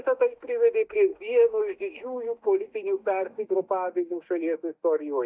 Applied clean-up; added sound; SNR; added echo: neural mask model DeepFilterNet 3.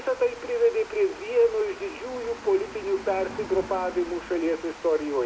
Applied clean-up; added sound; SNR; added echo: none; Water; 15 dB; reverberation time 0.7 s.